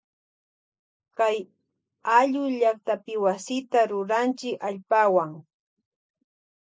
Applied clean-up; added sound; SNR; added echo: none; none; none; none.